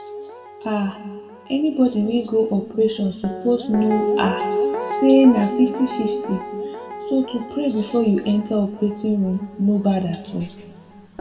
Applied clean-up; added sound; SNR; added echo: none; Guitar; 8 dB; reverberation time 1.6 s.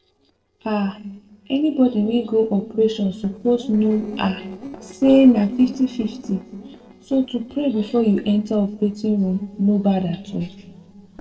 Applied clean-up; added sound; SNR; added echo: neural separator model SepFormer DNS4.